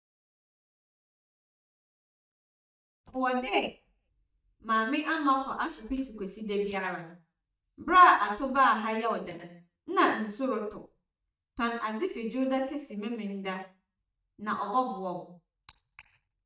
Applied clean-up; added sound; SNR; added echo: neural mask model DeepFilterNet 3.